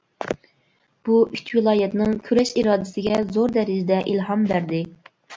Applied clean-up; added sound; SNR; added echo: none; none; none; none.